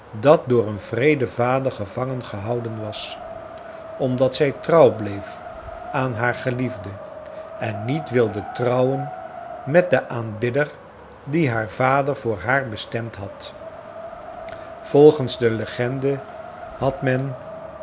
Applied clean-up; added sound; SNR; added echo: none; Wind; 14 dB; none.